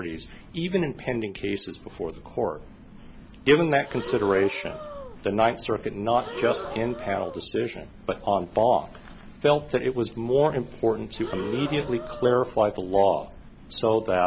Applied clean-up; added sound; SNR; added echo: none; Breathing; 11 dB; none.